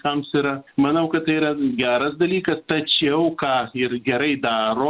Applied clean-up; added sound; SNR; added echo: none; none; none; none.